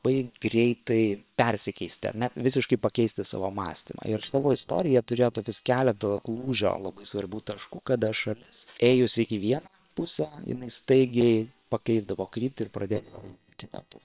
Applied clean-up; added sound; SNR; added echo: neural separator model SepFormer WHAM!.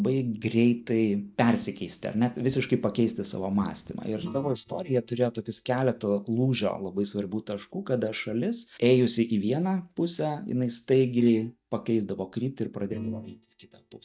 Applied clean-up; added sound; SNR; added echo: neural mask model DeepFilterNet 3.